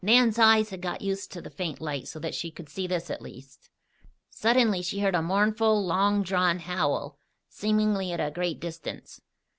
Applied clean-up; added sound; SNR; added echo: none; none; none; none.